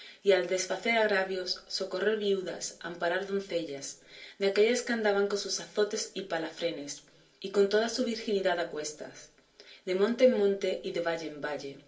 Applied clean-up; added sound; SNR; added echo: none; none; none; reverberation time 0.3 s.